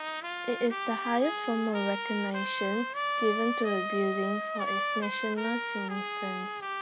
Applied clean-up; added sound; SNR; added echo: none; Trumpet; 2 dB; none.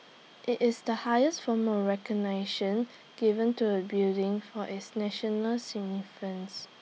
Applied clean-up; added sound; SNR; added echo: none; none; none; none.